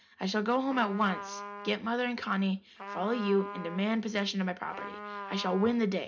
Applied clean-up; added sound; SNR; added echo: none; Trumpet; 12 dB; reverberation time 0.3 s.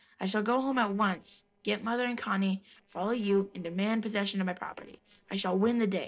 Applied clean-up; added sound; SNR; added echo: neural separator model SepFormer DNS4.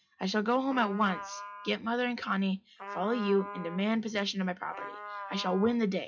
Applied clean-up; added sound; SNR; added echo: classical method WPE with log-MMSE.